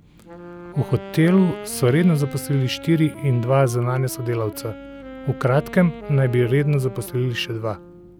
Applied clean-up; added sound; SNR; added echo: none; Wind instrument, woodwind instrument; 15 dB; none.